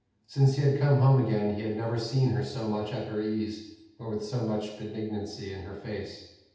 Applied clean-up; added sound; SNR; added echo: none; none; none; reverberation time 0.8 s.